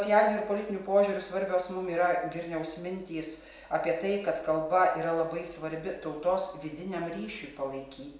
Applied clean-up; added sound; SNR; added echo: none; none; none; none.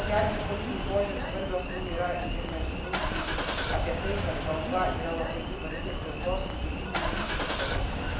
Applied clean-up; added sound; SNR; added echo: none; Engine starting / Car; -3 dB; none.